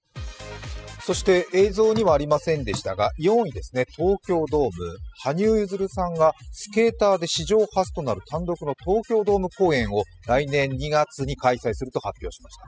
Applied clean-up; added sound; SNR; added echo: classical method spectral subtraction.